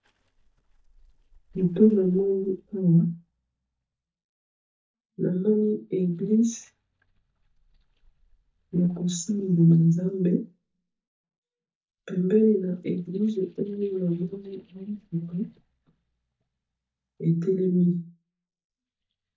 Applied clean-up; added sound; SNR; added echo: neural mask model DeepFilterNet 3.